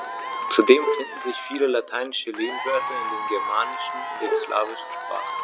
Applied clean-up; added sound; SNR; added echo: none; Applause / Crowd / Cheering + Bowed string instrument; 4 dB; none.